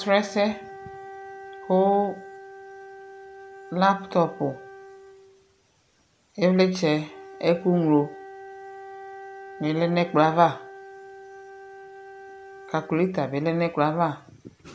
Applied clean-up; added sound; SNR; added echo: none; Wind instrument, woodwind instrument; 17 dB; none.